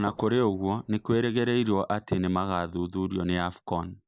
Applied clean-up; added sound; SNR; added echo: neural mask model Resemble Enhance denoiser.